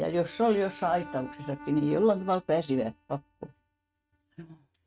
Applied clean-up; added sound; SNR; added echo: neural mask model RNNoise.